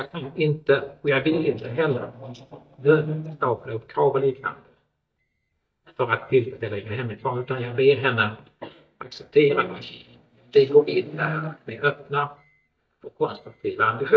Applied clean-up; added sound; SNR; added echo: neural mask model DeepFilterNet 3.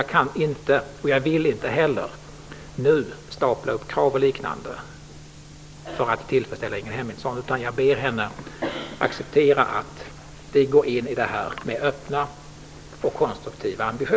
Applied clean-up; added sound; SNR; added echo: none; none; none; none.